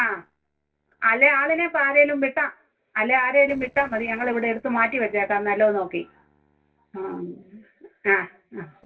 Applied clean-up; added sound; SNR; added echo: neural separator model SepFormer DNS4.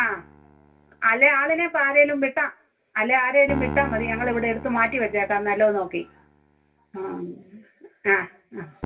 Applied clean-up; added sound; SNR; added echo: none; Piano; 14 dB; reverberation time 0.2 s.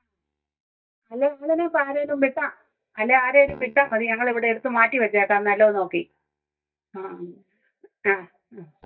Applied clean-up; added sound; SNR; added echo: neural mask model DeepFilterNet 3.